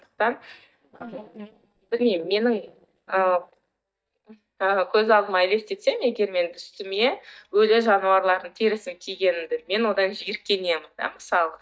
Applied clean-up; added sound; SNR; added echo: neural mask model DeepFilterNet 3.